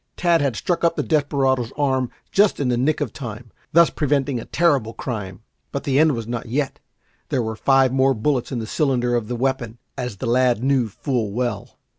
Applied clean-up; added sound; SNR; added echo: none; none; none; none.